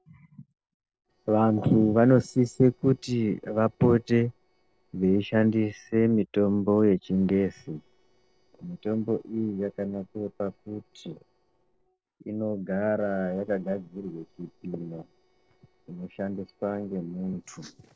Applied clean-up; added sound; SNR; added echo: neural separator model SepFormer DNS4.